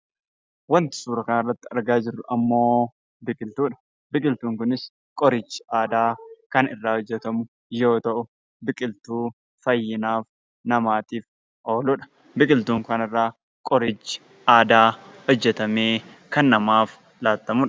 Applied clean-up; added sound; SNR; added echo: none; none; none; none.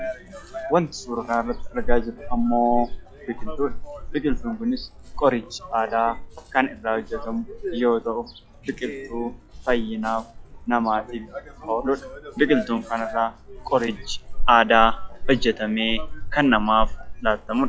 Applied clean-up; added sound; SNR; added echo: classical method log-MMSE.